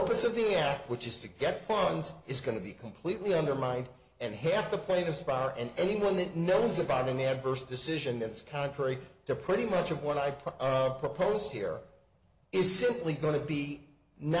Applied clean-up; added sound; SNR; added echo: none; none; none; none.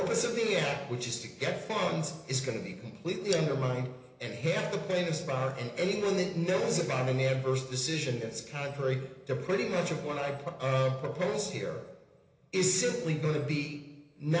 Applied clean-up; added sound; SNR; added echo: none; Cutlery, silverware; 12 dB; reverberation time 1.0 s.